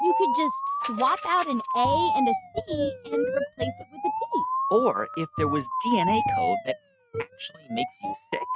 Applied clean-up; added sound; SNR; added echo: neural mask model RNNoise.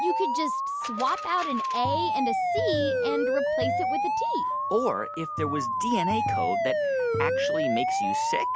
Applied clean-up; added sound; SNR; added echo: none; Siren; -4 dB; none.